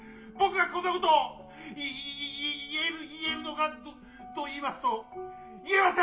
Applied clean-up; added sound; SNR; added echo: none; none; none; reverberation time 0.5 s.